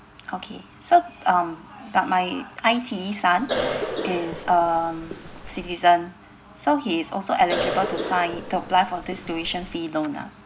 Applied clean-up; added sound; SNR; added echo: none; Cough; 6 dB; none.